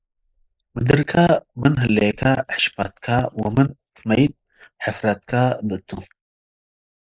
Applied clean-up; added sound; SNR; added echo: neural mask model Resemble Enhance denoiser.